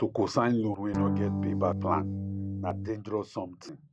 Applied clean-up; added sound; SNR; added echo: none; Electric guitar / Strum; -1 dB; none.